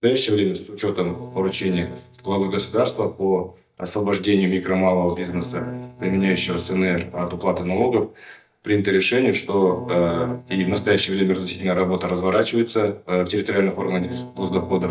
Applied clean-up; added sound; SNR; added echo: neural mask model DeepFilterNet 3.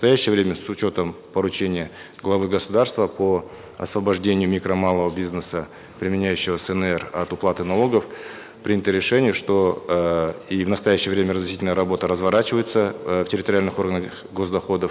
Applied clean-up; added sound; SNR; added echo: none; none; none; none.